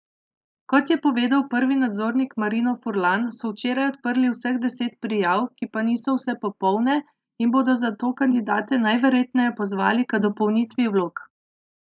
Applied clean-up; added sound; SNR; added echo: neural mask model Resemble Enhance denoiser.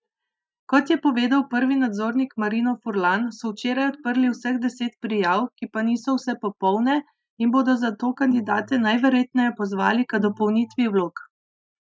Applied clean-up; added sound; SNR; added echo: classical method Wiener filter.